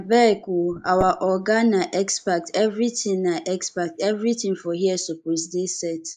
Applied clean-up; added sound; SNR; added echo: neural mask model Resemble Enhance denoiser.